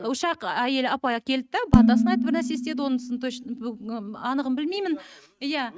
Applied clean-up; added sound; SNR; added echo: neural mask model RNNoise.